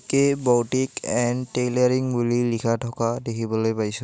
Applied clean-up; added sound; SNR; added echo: none; none; none; none.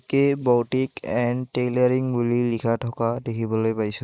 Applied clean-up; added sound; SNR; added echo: neural mask model Resemble Enhance denoiser.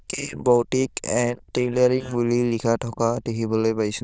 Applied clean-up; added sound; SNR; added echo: neural diffusion model UNIVERSE++.